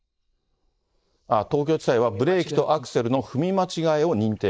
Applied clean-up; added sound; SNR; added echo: neural mask model Resemble Enhance denoiser.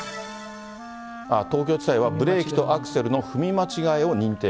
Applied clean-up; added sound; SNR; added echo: none; Wind instrument, woodwind instrument; 14 dB; none.